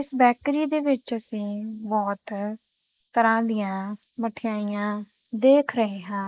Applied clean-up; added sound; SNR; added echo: neural mask model Resemble Enhance denoiser.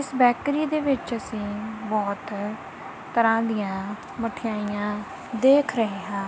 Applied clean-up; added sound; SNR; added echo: none; none; none; none.